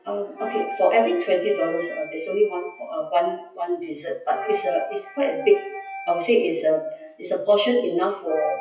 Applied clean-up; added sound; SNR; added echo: classical method WPE with log-MMSE.